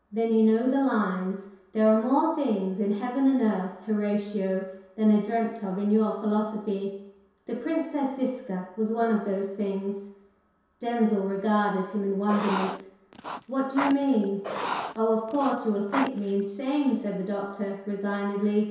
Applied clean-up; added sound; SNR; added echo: none; Writing; 7 dB; reverberation time 0.7 s.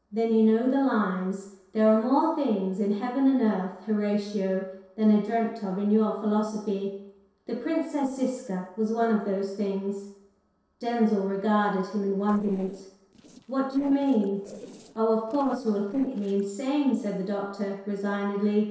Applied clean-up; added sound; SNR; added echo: neural separator model SepFormer DNS4.